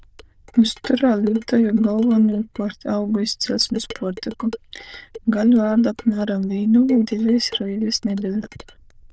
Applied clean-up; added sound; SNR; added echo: neural diffusion model UNIVERSE++.